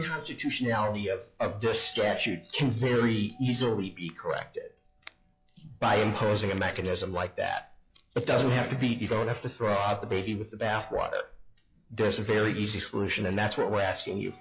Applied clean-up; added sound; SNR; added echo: classical method log-MMSE.